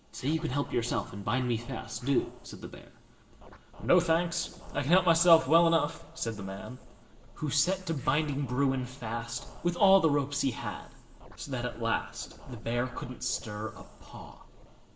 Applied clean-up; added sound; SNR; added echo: none; Scratching (performance technique); 17 dB; reverberation time 2.6 s.